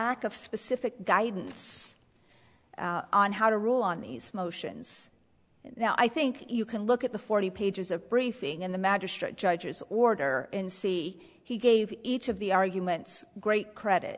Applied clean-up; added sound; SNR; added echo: none; none; none; none.